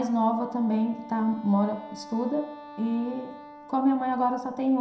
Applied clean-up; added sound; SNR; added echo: none; Wind instrument, woodwind instrument; 18 dB; reverberation time 0.7 s.